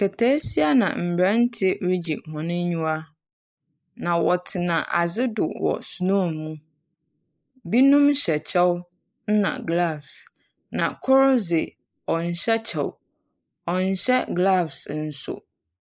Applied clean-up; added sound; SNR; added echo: neural mask model Resemble Enhance denoiser.